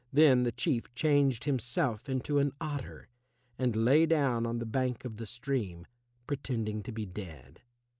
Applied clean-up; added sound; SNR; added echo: none; none; none; none.